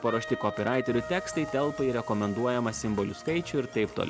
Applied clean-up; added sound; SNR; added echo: none; Wind instrument, woodwind instrument; 13 dB; none.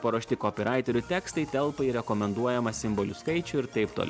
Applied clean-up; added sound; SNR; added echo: none; none; none; none.